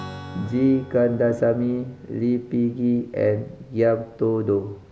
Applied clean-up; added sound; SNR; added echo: none; Strum; 19 dB; none.